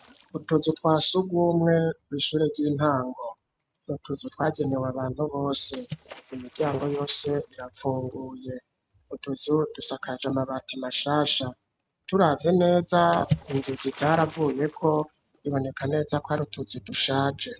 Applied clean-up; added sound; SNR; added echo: neural mask model RNNoise.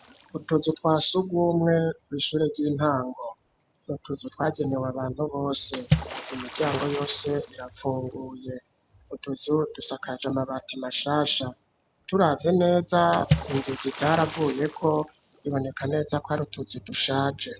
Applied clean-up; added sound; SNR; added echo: none; Water / Splash, splatter; 10 dB; none.